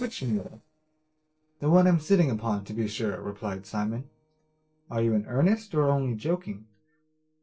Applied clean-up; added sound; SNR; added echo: neural separator model SepFormer DNS4.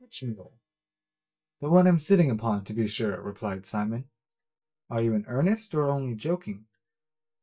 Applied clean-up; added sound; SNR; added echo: neural mask model DeepFilterNet 3.